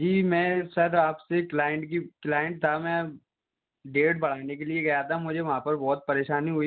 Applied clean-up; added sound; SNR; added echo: none; none; none; none.